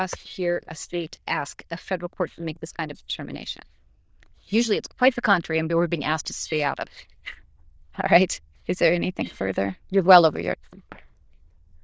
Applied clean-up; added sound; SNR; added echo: neural diffusion model UNIVERSE++.